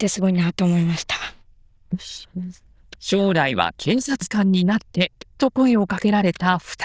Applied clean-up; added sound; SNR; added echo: neural diffusion model UNIVERSE++.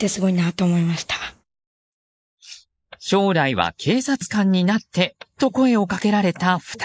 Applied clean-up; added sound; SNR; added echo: neural mask model Resemble Enhance denoiser.